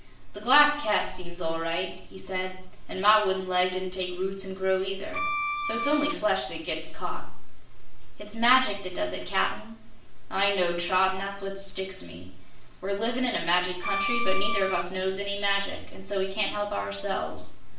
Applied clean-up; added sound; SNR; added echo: none; Bowed string instrument; 3 dB; reverberation time 0.5 s.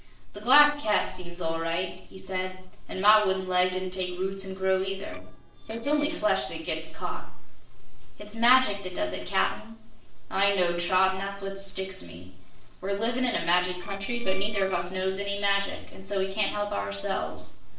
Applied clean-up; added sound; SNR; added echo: neural separator model SepFormer DNS4.